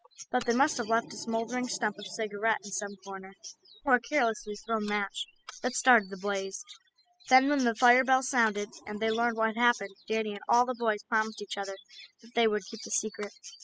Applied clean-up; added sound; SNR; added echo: classical method spectral subtraction.